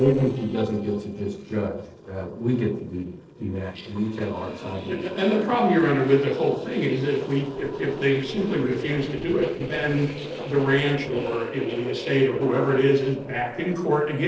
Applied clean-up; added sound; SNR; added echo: neural separator model SepFormer DNS4.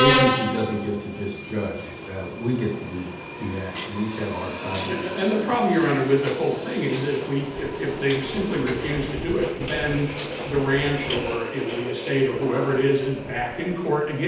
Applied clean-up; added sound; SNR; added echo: none; Subway, metro, underground; 5 dB; reverberation time 0.8 s.